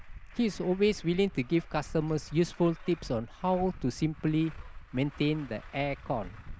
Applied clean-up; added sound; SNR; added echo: none; Truck; 15 dB; none.